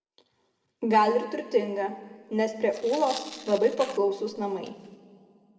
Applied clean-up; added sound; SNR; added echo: none; Tearing; 17 dB; reverberation time 1.8 s.